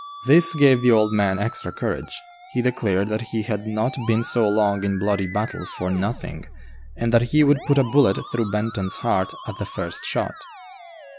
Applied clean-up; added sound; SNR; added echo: none; Musical instrument; 16 dB; none.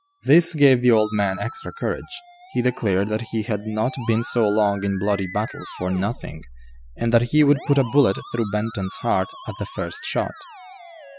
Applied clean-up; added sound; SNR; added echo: classical method spectral subtraction.